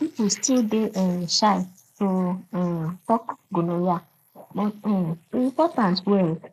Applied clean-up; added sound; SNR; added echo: neural mask model Resemble Enhance denoiser.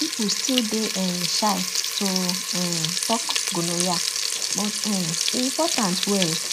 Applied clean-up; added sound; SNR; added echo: none; Frying (food); -1 dB; none.